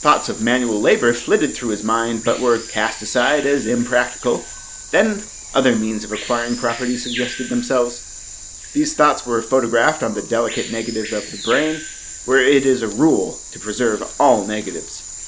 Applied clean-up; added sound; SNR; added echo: none; Bird vocalization, bird call, bird song; 13 dB; none.